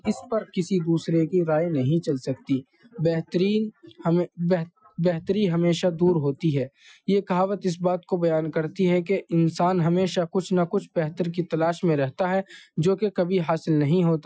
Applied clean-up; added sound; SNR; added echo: classical method Wiener filter.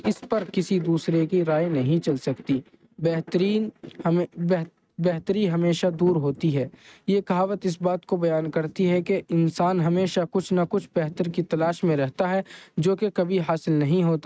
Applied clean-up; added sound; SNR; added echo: neural mask model RNNoise.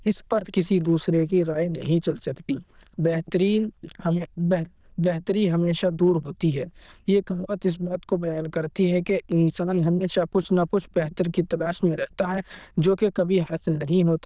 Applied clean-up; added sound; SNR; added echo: neural diffusion model UNIVERSE++.